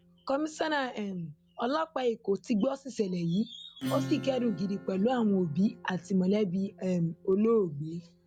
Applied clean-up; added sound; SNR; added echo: none; Acoustic guitar / Strum; 14 dB; none.